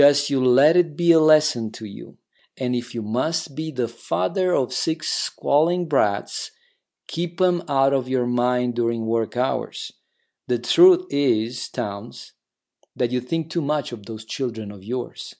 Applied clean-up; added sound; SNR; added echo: none; none; none; none.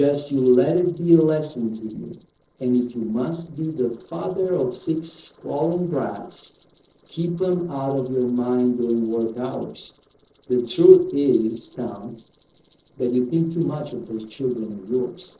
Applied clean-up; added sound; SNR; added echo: neural separator model SepFormer DNS4.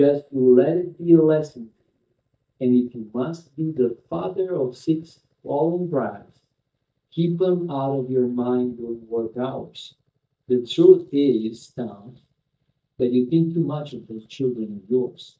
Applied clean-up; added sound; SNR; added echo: neural mask model DeepFilterNet 3.